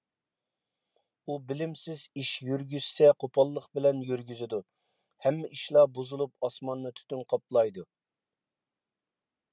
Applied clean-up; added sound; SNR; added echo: none; none; none; none.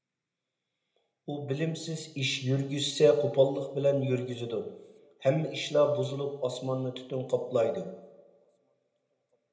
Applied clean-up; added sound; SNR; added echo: none; none; none; reverberation time 0.7 s.